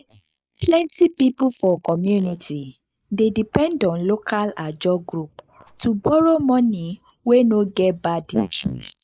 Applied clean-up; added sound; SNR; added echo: neural mask model Resemble Enhance denoiser.